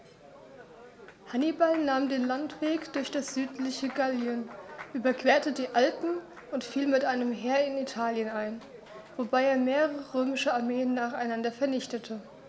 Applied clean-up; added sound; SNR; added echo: none; Applause; 19 dB; none.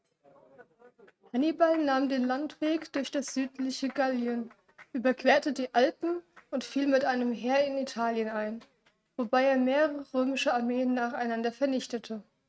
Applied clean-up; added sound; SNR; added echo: neural mask model RNNoise.